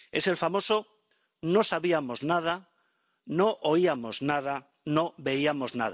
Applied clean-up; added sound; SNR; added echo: none; none; none; none.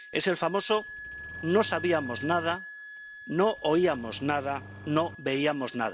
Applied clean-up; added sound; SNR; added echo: none; Engine starting + Wind instrument, woodwind instrument; 14 dB; none.